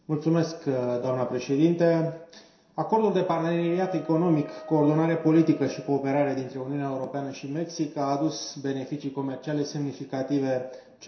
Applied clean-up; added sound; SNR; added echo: none; Wind instrument, woodwind instrument; 18 dB; reverberation time 0.7 s.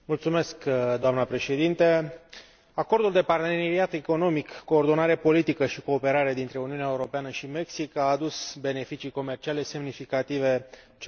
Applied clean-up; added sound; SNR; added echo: none; none; none; none.